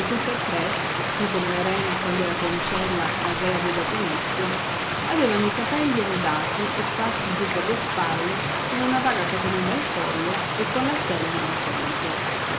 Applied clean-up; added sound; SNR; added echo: none; Stream; -2 dB; none.